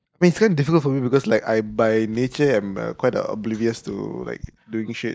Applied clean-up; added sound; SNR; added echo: neural mask model DeepFilterNet 3.